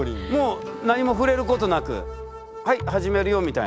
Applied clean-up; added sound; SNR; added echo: none; none; none; none.